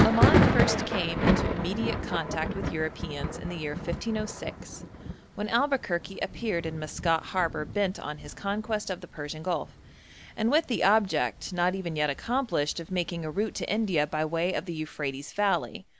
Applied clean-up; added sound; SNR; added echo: none; Thunder; 2 dB; none.